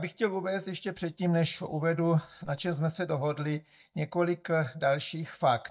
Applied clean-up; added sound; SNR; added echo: neural mask model DeepFilterNet 3.